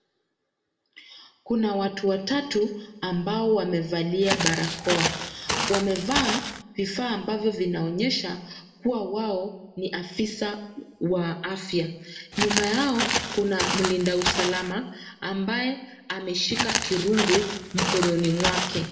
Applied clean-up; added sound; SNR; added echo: none; Walk, footsteps; 1 dB; reverberation time 0.8 s.